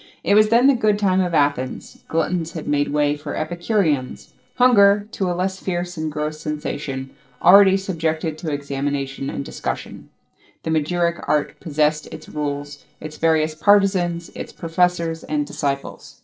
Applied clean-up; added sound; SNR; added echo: neural separator model SepFormer DNS4.